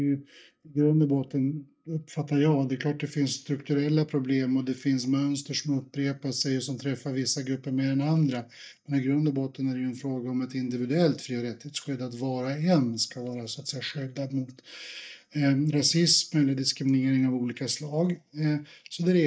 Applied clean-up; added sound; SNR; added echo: neural mask model DeepFilterNet 3.